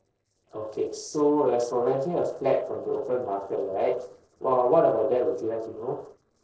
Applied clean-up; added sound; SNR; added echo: neural separator model SepFormer DNS4.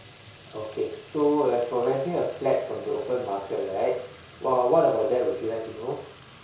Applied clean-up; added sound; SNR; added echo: none; Fill (with liquid) / Trickle, dribble / Sink (filling or washing); 20 dB; reverberation time 0.6 s.